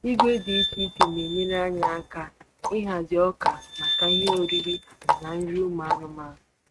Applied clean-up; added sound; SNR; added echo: neural mask model RNNoise.